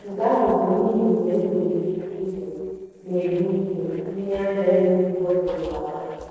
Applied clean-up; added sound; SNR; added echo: neural separator model SepFormer DNS4.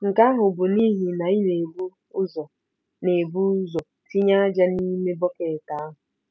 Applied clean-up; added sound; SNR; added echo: none; none; none; none.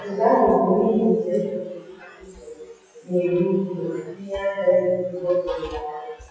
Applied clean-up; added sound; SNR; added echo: classical method WPE with log-MMSE.